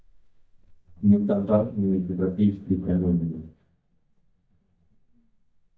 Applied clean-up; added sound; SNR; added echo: neural mask model DeepFilterNet 3.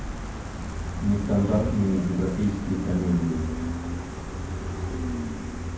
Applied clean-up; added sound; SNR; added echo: none; Gull, seagull; 3 dB; reverberation time 0.9 s.